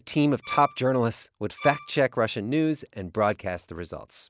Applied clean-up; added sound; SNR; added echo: none; Bowed string instrument; 13 dB; none.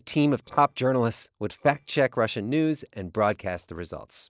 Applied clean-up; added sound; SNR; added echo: neural separator model SepFormer DNS4.